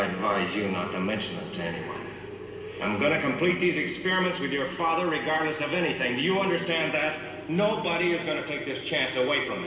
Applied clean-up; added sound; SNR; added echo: none; none; none; reverberation time 2.2 s.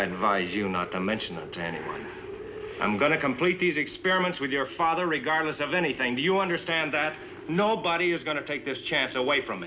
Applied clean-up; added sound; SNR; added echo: none; none; none; none.